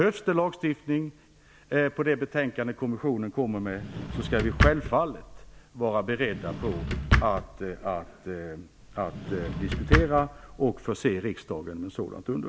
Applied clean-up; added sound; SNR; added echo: none; Drawer open or close; 1 dB; none.